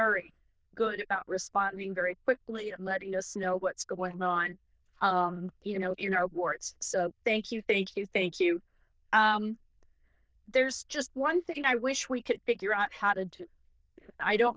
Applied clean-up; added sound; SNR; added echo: neural diffusion model UNIVERSE++.